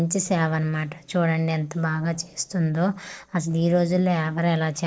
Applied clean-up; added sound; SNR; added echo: neural separator model SepFormer DNS4.